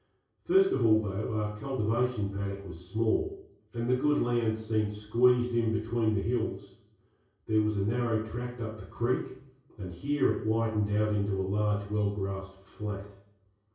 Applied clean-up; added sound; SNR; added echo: none; none; none; reverberation time 0.6 s.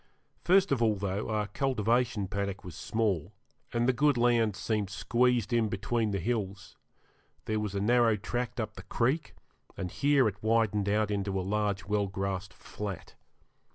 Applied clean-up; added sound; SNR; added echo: none; none; none; none.